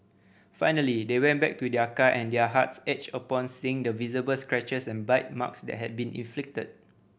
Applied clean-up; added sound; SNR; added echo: none; none; none; none.